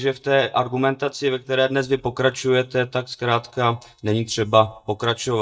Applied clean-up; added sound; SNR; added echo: neural mask model DeepFilterNet 3.